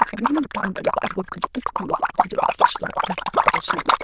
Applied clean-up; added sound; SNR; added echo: neural diffusion model UNIVERSE++.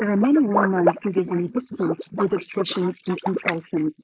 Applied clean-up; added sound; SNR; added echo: neural mask model Resemble Enhance denoiser.